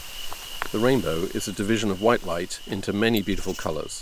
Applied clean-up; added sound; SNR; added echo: none; Insect; 8 dB; none.